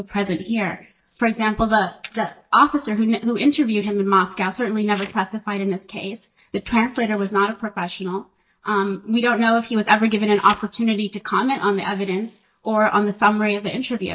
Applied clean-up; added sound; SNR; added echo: neural mask model DeepFilterNet 3.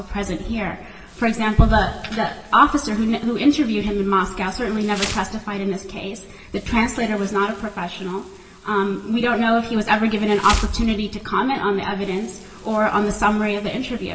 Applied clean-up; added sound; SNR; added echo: none; Insect; 19 dB; reverberation time 1.0 s.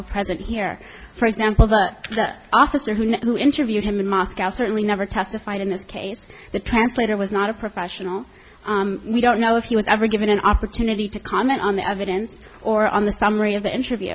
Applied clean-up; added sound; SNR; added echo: none; none; none; none.